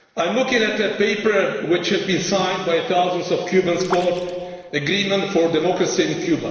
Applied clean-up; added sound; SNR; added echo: neural separator model SepFormer DNS4.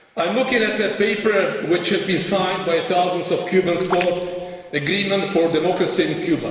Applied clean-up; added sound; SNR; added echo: none; Raindrop; 13 dB; reverberation time 1.6 s.